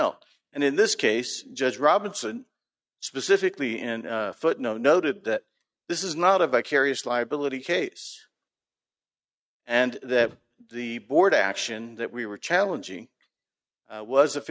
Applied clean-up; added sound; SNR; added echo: neural mask model RNNoise.